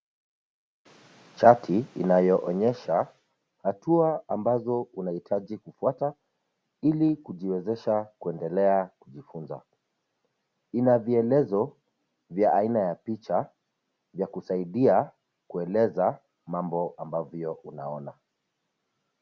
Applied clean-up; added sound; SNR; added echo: none; none; none; none.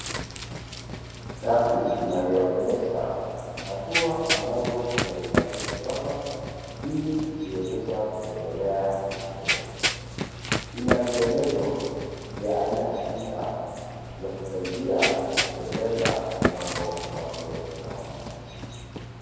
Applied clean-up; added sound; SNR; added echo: none; Run; 4 dB; reverberation time 2.2 s.